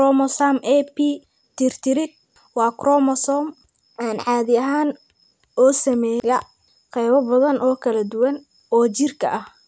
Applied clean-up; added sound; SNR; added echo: none; none; none; none.